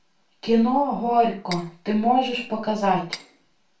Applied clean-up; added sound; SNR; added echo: none; Cutlery, silverware; 16 dB; reverberation time 0.3 s.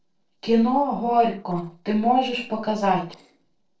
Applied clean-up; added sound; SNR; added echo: neural separator model SepFormer DNS4.